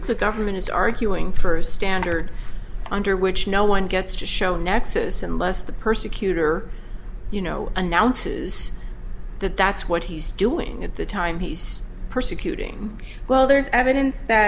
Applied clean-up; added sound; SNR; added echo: none; none; none; none.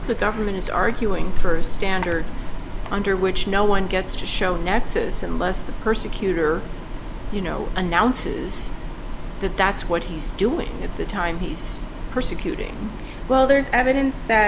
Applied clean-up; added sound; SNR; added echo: none; Bus; 16 dB; none.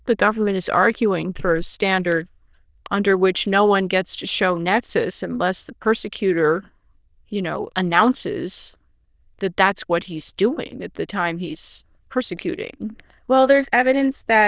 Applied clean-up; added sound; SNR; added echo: neural diffusion model UNIVERSE++.